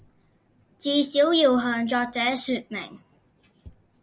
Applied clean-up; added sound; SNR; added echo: none; none; none; none.